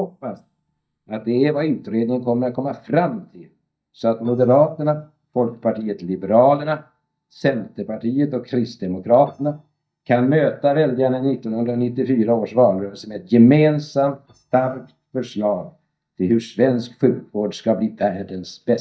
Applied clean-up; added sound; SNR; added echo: neural mask model DeepFilterNet 3.